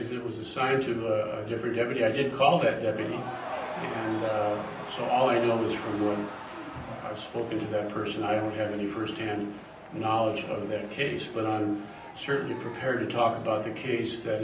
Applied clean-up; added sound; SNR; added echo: none; Crowd / Cheering; 13 dB; reverberation time 0.6 s.